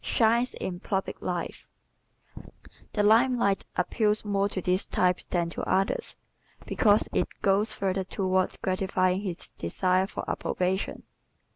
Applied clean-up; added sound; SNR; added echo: none; none; none; none.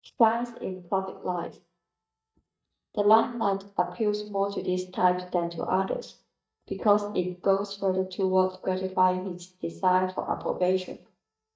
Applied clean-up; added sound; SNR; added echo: neural mask model DeepFilterNet 3.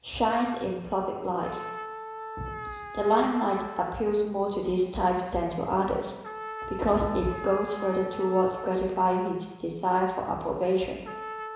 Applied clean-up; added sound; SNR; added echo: none; Trumpet; 13 dB; reverberation time 1.0 s.